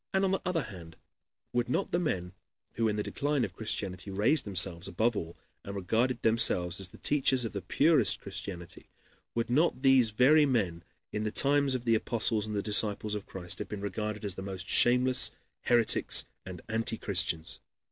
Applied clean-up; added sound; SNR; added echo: none; none; none; none.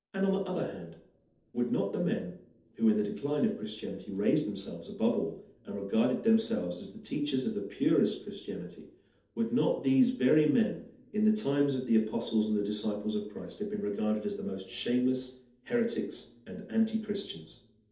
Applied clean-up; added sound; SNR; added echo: none; none; none; reverberation time 0.6 s.